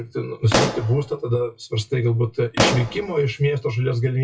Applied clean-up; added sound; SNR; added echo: classical method WPE with log-MMSE.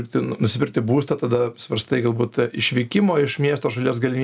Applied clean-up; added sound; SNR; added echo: none; none; none; none.